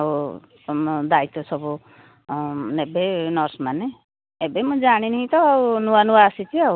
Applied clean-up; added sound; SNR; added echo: none; none; none; none.